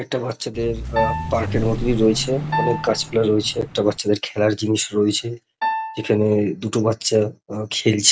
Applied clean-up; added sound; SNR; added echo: none; Piano + Vehicle; 6 dB; none.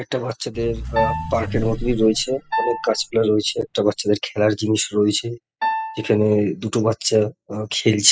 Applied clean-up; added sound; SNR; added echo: classical method spectral subtraction.